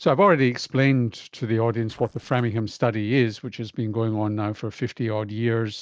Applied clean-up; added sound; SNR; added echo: neural separator model SepFormer DNS4.